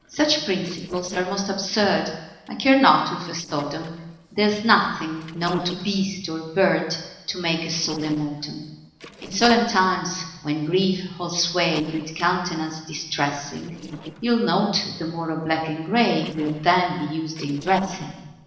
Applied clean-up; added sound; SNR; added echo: neural separator model SepFormer DNS4.